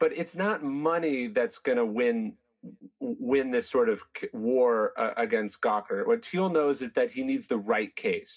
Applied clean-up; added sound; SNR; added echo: none; none; none; reverberation time 0.3 s.